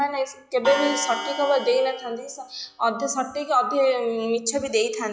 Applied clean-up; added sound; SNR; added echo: classical method log-MMSE.